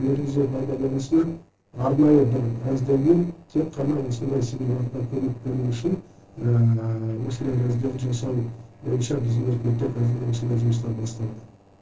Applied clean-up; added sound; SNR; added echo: neural separator model SepFormer DNS4.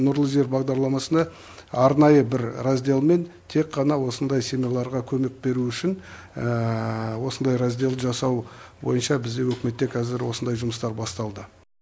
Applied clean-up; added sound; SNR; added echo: none; none; none; none.